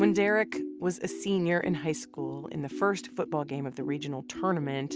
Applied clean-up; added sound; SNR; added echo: none; none; none; none.